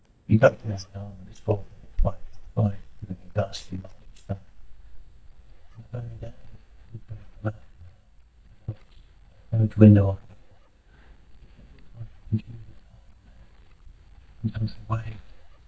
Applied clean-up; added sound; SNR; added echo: neural mask model DeepFilterNet 3.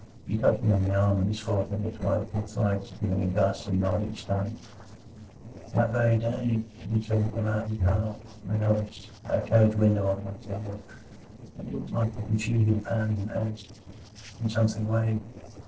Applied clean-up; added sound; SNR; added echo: neural separator model SepFormer DNS4.